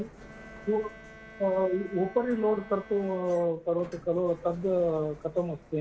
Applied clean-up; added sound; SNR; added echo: none; Sliding door + Bowed string instrument; 19 dB; none.